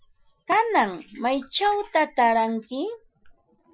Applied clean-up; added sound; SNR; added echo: classical method Wiener filter.